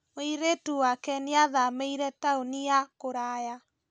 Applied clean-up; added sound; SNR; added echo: none; none; none; none.